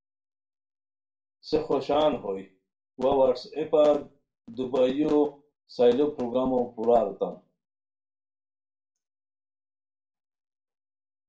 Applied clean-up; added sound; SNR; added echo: none; none; none; reverberation time 0.3 s.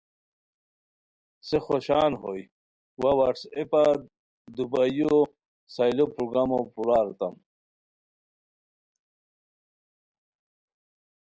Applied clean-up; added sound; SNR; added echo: none; none; none; none.